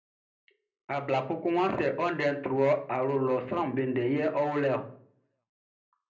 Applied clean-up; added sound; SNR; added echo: none; none; none; reverberation time 0.5 s.